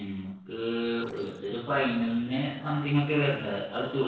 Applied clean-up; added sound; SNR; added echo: neural separator model SepFormer DNS4.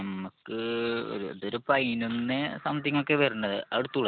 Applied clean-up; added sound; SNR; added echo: none; none; none; none.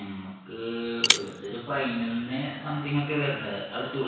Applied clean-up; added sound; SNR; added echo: none; Shatter; 0 dB; reverberation time 1.1 s.